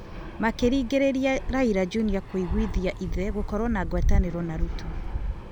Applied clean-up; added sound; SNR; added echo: none; Fixed-wing aircraft, airplane; 2 dB; none.